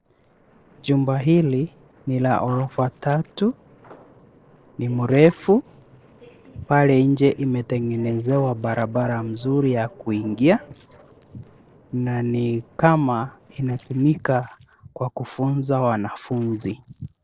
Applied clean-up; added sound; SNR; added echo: neural separator model SepFormer DNS4.